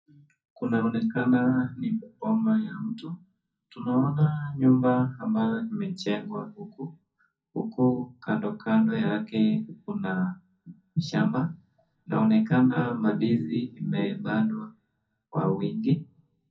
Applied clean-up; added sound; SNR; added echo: none; none; none; reverberation time 0.3 s.